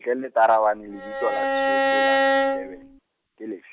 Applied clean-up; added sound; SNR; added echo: none; Bowed string instrument; -3 dB; none.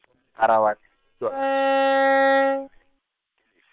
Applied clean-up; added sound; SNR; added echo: neural separator model SepFormer WHAM!.